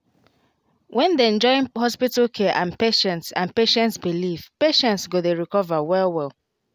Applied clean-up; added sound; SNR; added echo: none; none; none; none.